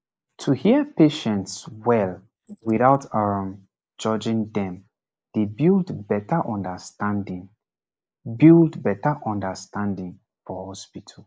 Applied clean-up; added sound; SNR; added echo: neural mask model Resemble Enhance denoiser.